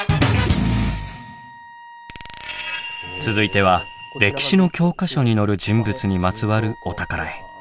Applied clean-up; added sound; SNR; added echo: none; Wind instrument, woodwind instrument + Glass; 20 dB; none.